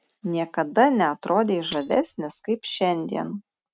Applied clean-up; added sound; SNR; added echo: neural mask model RNNoise.